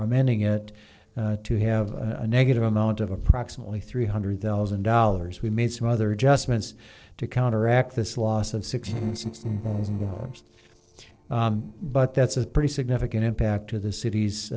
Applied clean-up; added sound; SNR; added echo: neural separator model SepFormer DNS4.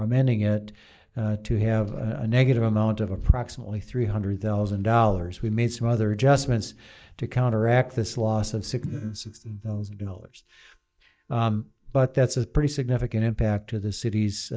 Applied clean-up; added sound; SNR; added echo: neural mask model DeepFilterNet 3.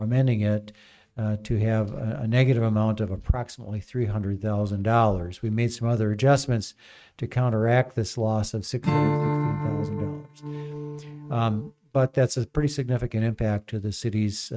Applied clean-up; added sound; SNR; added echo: neural mask model RNNoise.